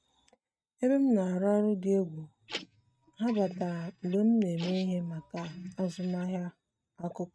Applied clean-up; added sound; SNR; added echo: neural mask model RNNoise.